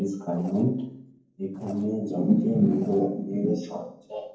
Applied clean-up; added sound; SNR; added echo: neural separator model SepFormer DNS4.